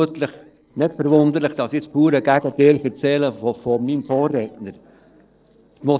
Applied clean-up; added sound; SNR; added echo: neural separator model SepFormer DNS4.